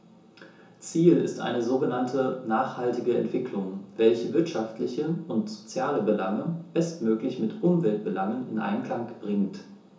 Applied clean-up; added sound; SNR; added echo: none; none; none; reverberation time 0.7 s.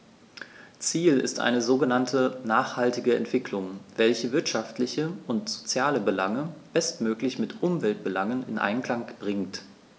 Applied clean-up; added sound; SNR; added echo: none; none; none; none.